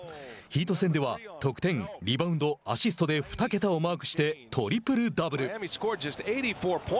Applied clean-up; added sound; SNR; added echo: none; none; none; none.